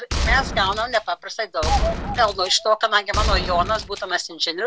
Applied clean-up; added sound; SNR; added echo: none; Bird vocalization, bird call, bird song + Gunshot, gunfire; 3 dB; none.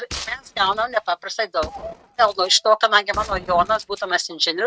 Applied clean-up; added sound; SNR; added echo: neural mask model RNNoise.